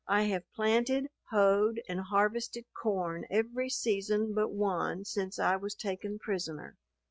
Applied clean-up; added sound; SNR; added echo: none; none; none; none.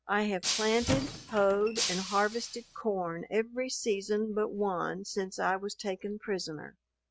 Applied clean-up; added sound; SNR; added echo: none; Squeak / Wood + Shatter; 4 dB; none.